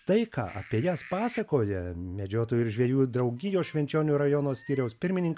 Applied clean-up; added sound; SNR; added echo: none; none; none; none.